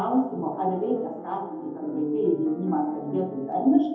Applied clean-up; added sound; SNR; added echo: none; Piano; 16 dB; reverberation time 0.8 s.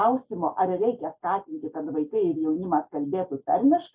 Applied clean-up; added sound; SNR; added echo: none; none; none; none.